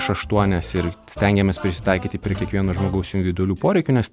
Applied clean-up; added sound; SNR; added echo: none; none; none; none.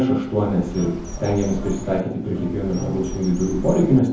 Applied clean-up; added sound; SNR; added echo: none; Bird; 12 dB; reverberation time 0.7 s.